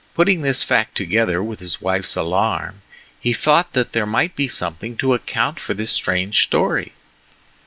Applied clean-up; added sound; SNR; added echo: none; none; none; none.